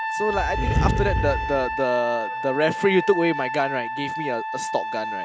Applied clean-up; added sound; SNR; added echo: none; Animal + Trumpet; 2 dB; none.